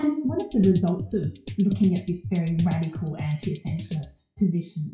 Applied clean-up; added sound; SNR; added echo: classical method WPE with log-MMSE.